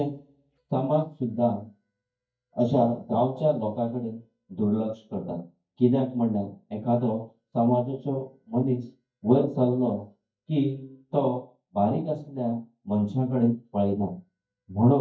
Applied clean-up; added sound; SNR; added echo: neural mask model DeepFilterNet 3.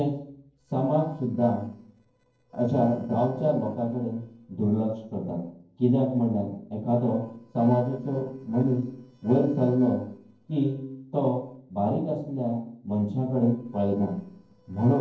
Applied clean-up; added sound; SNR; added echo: neural separator model SepFormer DNS4.